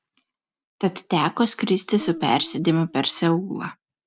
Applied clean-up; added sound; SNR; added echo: none; Guitar; 16 dB; none.